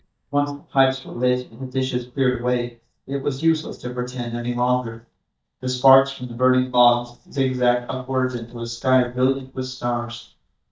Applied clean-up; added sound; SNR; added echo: neural mask model DeepFilterNet 3.